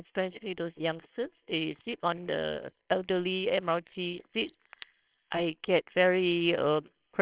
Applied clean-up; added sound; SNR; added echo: neural separator model SepFormer WHAMR!.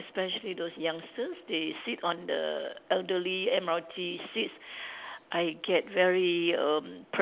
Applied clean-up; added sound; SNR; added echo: none; none; none; none.